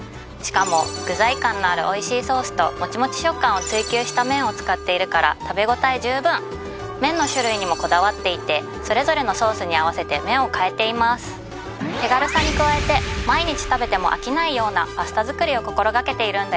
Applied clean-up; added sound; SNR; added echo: none; Wind instrument, woodwind instrument; 14 dB; none.